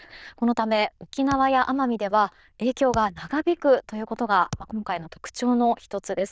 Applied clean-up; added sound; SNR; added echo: neural diffusion model UNIVERSE++.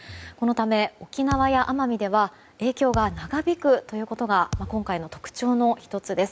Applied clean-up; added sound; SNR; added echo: none; Thump, thud; 13 dB; none.